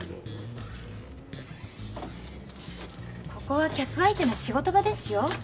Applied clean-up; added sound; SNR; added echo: none; Bass guitar; 12 dB; none.